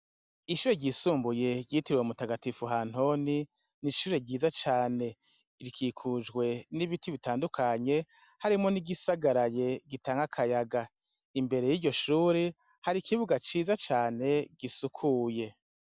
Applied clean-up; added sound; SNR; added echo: none; none; none; none.